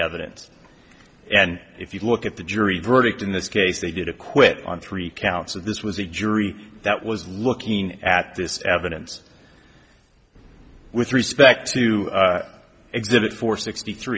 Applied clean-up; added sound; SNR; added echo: none; none; none; none.